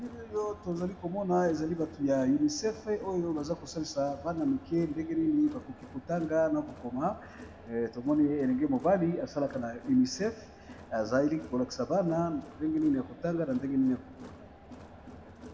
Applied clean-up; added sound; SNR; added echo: none; Crowd; 18 dB; reverberation time 1.0 s.